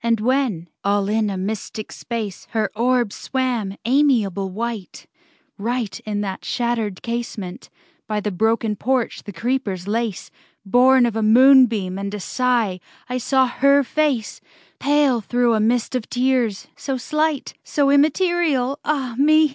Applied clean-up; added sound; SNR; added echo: none; none; none; none.